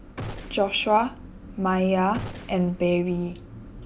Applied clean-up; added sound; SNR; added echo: none; Gunshot, gunfire; 15 dB; none.